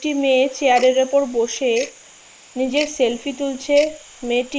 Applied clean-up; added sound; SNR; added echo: neural mask model Resemble Enhance denoiser.